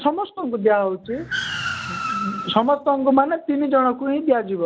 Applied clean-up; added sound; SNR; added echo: none; Car; 9 dB; none.